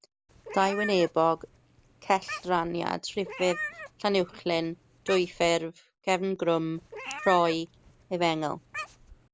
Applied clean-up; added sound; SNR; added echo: none; Meow; 12 dB; none.